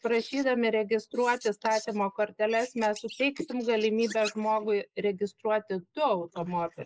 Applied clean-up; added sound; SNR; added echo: neural mask model Resemble Enhance denoiser.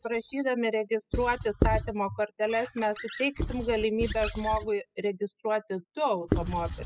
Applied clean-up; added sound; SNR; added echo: classical method spectral subtraction.